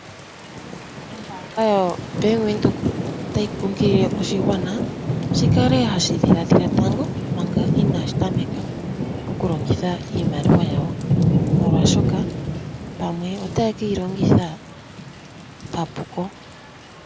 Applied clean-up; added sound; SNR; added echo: none; Thunder / Rain; 0 dB; none.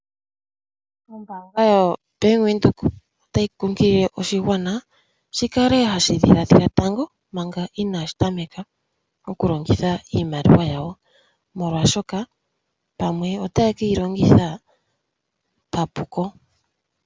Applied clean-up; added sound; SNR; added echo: none; none; none; none.